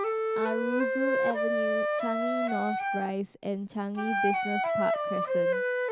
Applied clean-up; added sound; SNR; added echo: none; Wind instrument, woodwind instrument; -4 dB; none.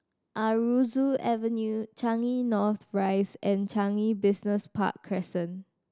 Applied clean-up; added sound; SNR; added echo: none; none; none; none.